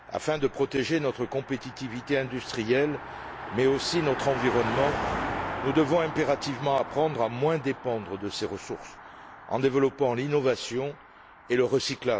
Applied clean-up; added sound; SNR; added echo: none; Car passing by; 9 dB; none.